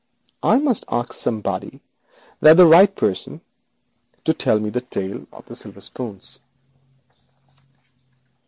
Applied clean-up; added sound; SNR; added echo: none; none; none; none.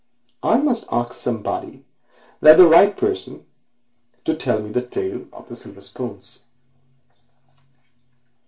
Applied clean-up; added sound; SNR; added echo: none; none; none; reverberation time 0.3 s.